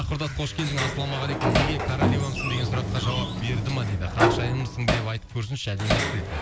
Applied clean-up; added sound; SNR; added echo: none; Hammer + Sliding door; -1 dB; none.